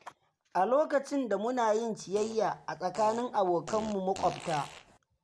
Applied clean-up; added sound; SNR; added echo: none; Fart; 16 dB; none.